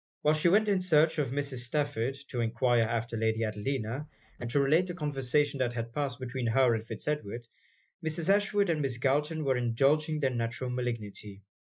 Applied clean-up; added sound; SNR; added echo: neural mask model Resemble Enhance denoiser.